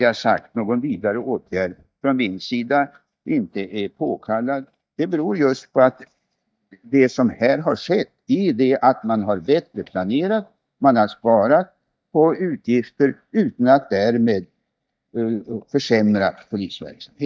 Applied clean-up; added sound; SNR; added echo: neural mask model DeepFilterNet 3.